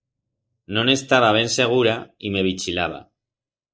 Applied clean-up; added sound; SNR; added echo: neural mask model Resemble Enhance denoiser.